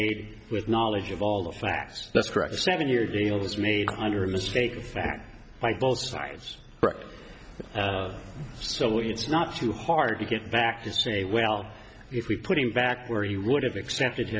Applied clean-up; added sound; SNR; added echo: none; none; none; none.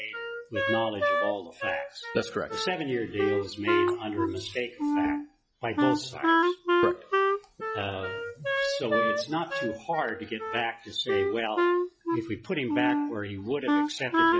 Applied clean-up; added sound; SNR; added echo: classical method log-MMSE.